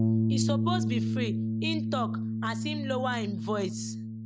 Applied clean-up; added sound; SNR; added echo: none; Bass guitar; -5 dB; none.